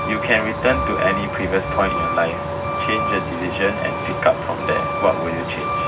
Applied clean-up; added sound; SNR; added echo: none; Truck; 1 dB; reverberation time 0.4 s.